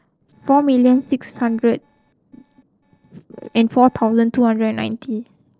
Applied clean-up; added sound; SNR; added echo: neural separator model SepFormer DNS4.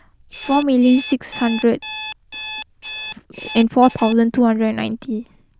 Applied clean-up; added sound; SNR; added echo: neural diffusion model UNIVERSE++.